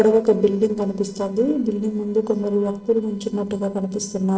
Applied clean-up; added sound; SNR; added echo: neural separator model SepFormer DNS4.